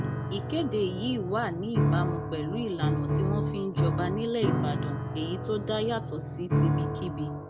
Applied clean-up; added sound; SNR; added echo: none; Piano; -3 dB; none.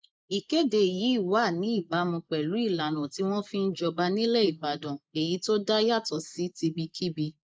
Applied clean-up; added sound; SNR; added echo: neural mask model Resemble Enhance denoiser.